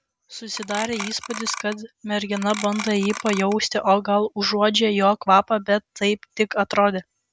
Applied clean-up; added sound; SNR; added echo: none; Clock; 11 dB; none.